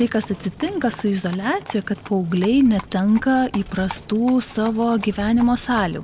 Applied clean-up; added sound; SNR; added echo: none; Livestock, farm animals, working animals; 17 dB; none.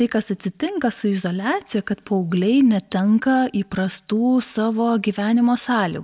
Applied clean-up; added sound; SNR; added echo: none; none; none; none.